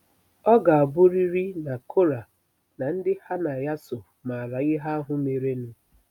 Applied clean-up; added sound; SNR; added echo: none; none; none; none.